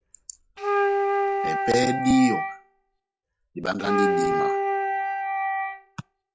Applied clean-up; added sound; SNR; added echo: classical method log-MMSE.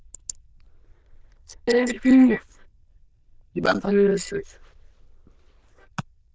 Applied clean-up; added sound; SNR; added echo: neural diffusion model UNIVERSE++.